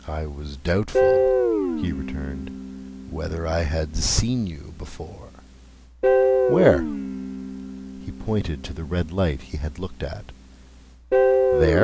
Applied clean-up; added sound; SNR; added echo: none; Guitar; -1 dB; none.